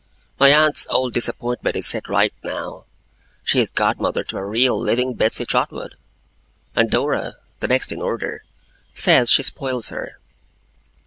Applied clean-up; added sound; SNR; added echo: none; none; none; none.